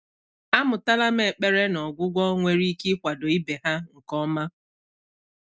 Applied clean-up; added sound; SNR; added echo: none; none; none; none.